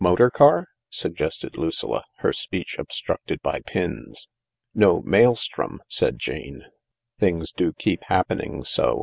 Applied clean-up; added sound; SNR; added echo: none; none; none; none.